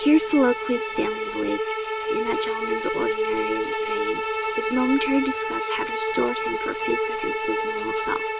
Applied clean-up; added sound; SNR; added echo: none; Bowed string instrument; 1 dB; none.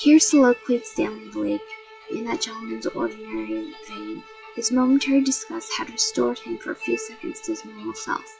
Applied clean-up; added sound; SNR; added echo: classical method log-MMSE.